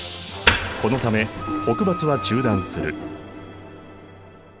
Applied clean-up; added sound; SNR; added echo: none; Wood + Wind instrument, woodwind instrument; 3 dB; none.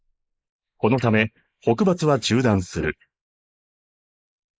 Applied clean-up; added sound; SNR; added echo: neural mask model Resemble Enhance denoiser.